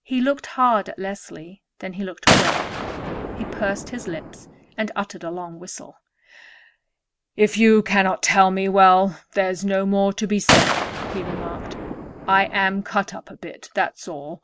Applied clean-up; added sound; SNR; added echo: none; Gunshot, gunfire; 2 dB; none.